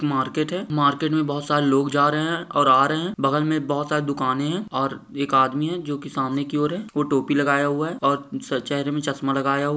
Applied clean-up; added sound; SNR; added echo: none; none; none; none.